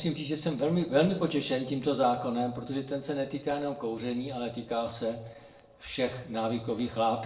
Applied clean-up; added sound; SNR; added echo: neural separator model SepFormer DNS4.